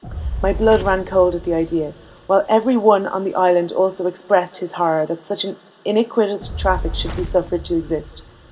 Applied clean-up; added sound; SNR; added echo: none; Fire; 12 dB; reverberation time 2.2 s.